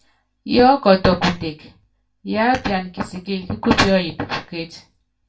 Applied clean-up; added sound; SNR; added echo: none; none; none; reverberation time 0.2 s.